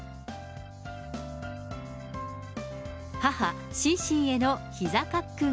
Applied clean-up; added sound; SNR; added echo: none; none; none; none.